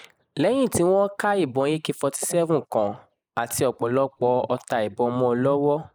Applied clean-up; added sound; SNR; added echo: neural mask model Resemble Enhance denoiser.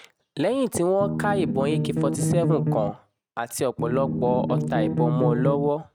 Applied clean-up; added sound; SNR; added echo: neural mask model RNNoise.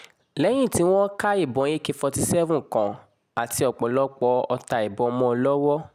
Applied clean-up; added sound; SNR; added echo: none; none; none; none.